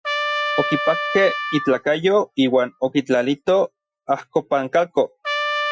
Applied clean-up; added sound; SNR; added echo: classical method Wiener filter.